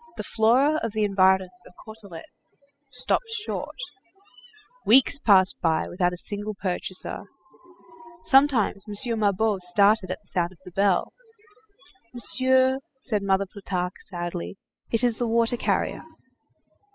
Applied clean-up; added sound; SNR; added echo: classical method spectral subtraction.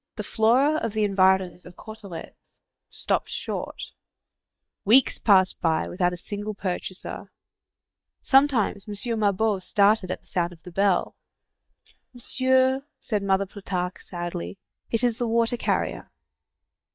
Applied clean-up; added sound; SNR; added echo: neural mask model DeepFilterNet 3.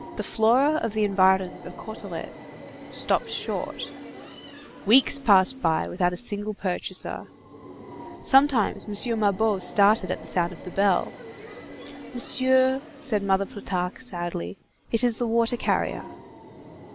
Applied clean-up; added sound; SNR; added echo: none; Subway, metro, underground; 16 dB; none.